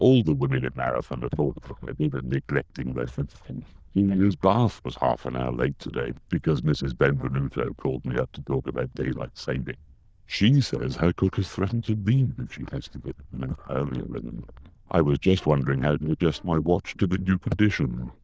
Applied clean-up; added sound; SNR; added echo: neural diffusion model UNIVERSE++.